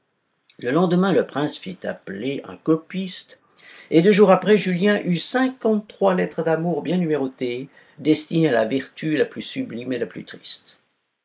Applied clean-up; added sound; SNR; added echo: neural mask model Resemble Enhance denoiser.